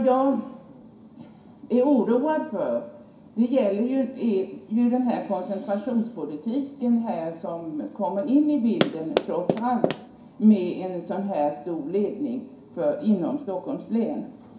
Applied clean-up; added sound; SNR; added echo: none; Run; 2 dB; reverberation time 0.5 s.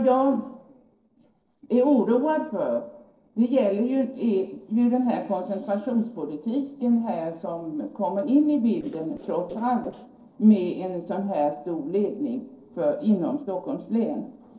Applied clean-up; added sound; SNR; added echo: neural separator model SepFormer DNS4.